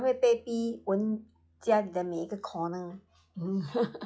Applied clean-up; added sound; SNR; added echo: classical method log-MMSE.